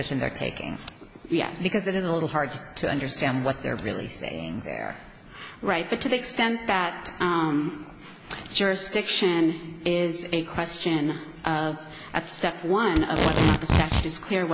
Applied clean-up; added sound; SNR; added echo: none; Packing tape, duct tape; -3 dB; none.